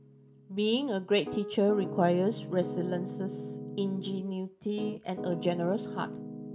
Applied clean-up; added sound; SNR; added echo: none; Piano; 9 dB; none.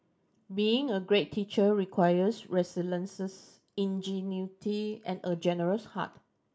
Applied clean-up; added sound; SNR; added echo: none; none; none; none.